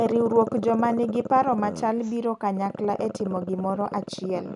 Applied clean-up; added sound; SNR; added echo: none; Growling; 10 dB; none.